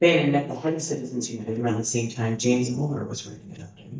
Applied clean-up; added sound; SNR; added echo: neural mask model DeepFilterNet 3.